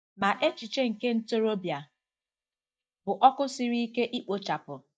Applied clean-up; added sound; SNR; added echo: neural mask model DeepFilterNet 3.